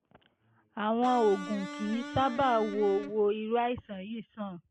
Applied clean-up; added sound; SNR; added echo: none; Electric guitar; 11 dB; none.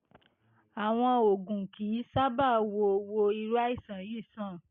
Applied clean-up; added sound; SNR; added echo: none; none; none; none.